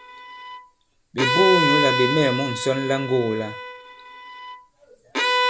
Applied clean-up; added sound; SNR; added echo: none; Bowed string instrument; 1 dB; none.